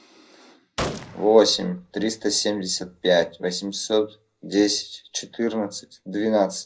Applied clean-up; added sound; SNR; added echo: none; Gunshot, gunfire; 13 dB; reverberation time 0.4 s.